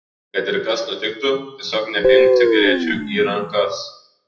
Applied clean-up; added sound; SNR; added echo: classical method WPE with log-MMSE.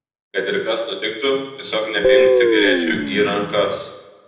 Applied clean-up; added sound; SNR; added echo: none; Guitar; -4 dB; reverberation time 0.8 s.